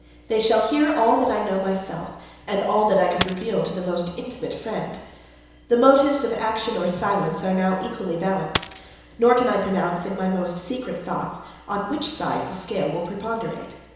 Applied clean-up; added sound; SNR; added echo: none; Coin (dropping); 6 dB; reverberation time 1.0 s.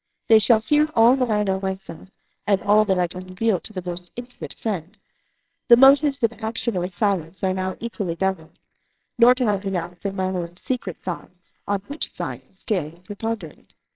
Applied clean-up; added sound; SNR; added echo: neural separator model SepFormer WHAMR!.